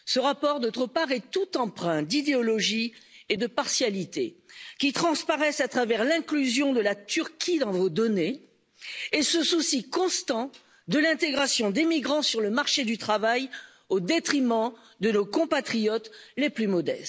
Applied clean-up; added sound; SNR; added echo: none; none; none; none.